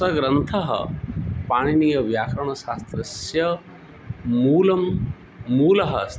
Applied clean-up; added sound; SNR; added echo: none; none; none; none.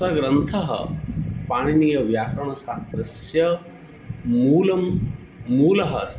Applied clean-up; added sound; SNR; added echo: none; none; none; reverberation time 0.5 s.